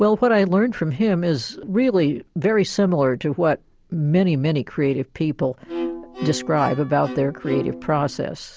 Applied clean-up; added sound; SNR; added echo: none; Bowed string instrument; 10 dB; none.